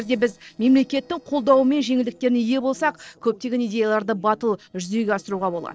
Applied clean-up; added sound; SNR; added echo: neural separator model SepFormer DNS4.